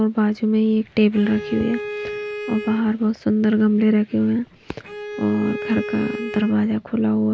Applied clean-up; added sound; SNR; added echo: none; Bowed string instrument; 11 dB; none.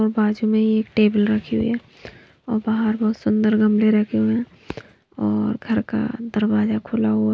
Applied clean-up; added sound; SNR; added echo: none; none; none; none.